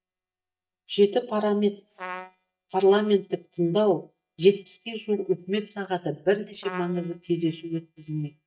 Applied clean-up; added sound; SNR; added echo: neural mask model DeepFilterNet 3.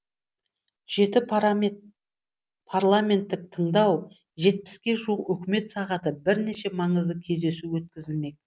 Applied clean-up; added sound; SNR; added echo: none; none; none; none.